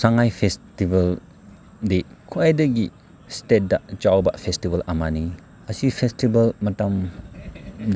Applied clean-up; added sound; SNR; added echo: none; none; none; none.